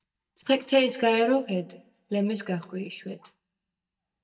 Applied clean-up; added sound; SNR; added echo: neural mask model DeepFilterNet 3.